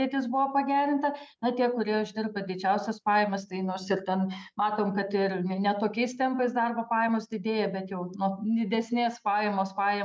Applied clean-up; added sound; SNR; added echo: none; none; none; none.